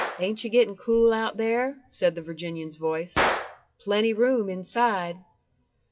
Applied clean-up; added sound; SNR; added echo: classical method WPE with log-MMSE.